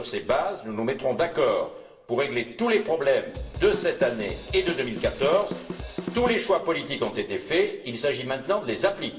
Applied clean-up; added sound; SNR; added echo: none; Drum / Drum kit; 9 dB; reverberation time 0.7 s.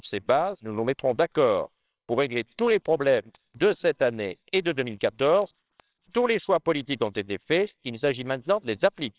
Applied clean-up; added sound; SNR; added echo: neural separator model SepFormer WHAMR!.